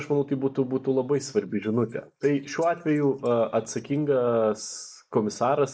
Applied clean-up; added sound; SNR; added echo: neural mask model Resemble Enhance denoiser.